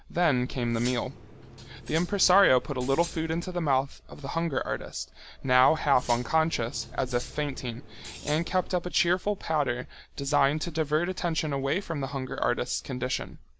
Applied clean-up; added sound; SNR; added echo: none; Cutlery, silverware; 15 dB; none.